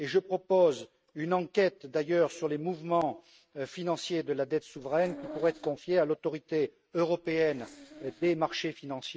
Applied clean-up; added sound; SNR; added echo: neural mask model RNNoise.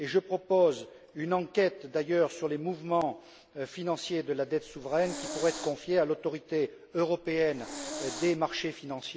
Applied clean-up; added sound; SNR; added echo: none; Hiss; 11 dB; none.